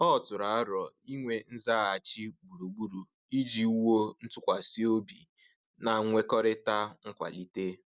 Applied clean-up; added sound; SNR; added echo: none; none; none; none.